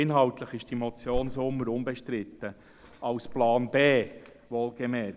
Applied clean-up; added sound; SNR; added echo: none; Drawer open or close; 14 dB; none.